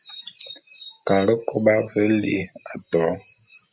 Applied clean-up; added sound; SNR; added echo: none; none; none; none.